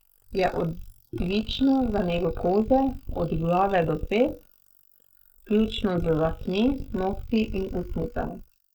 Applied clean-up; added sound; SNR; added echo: neural mask model Resemble Enhance denoiser.